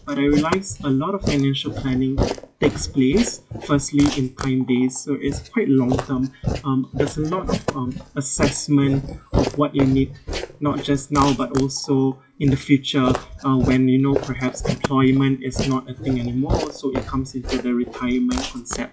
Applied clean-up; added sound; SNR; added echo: classical method WPE with log-MMSE.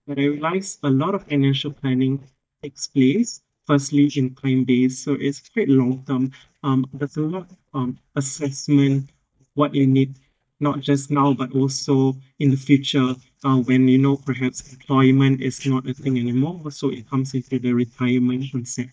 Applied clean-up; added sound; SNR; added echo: neural mask model DeepFilterNet 3.